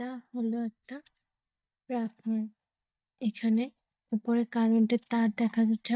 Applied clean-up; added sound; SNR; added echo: neural mask model DeepFilterNet 3.